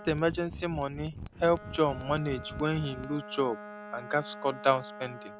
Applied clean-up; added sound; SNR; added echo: none; Bowed string instrument + Mechanisms; 12 dB; none.